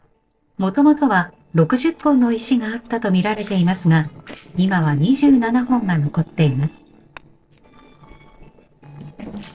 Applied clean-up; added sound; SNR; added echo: neural separator model SepFormer DNS4.